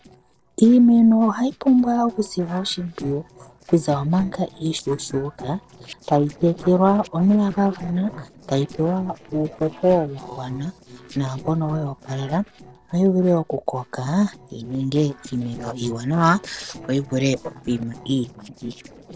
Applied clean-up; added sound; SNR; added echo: neural separator model SepFormer DNS4.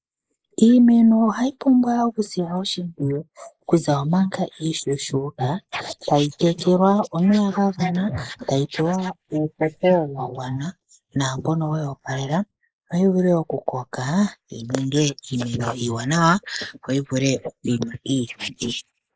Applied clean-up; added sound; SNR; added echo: neural mask model Resemble Enhance denoiser.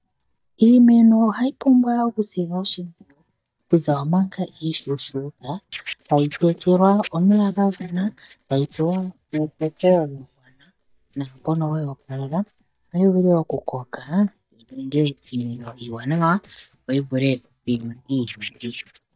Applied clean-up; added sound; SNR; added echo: neural mask model DeepFilterNet 3.